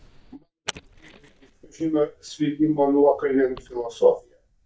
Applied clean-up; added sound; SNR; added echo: neural mask model DeepFilterNet 3.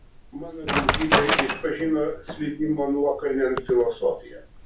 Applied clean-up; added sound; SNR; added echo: none; Wood; 2 dB; reverberation time 0.2 s.